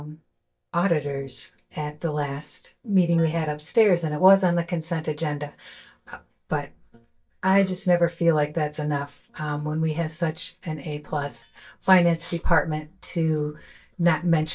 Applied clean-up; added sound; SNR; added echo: neural mask model DeepFilterNet 3.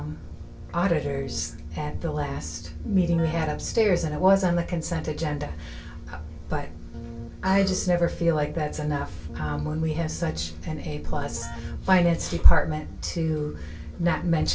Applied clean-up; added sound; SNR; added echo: none; Keyboard (musical); 19 dB; reverberation time 0.2 s.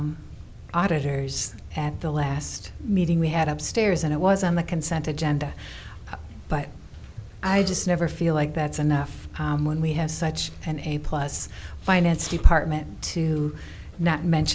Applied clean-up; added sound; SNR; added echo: none; none; none; none.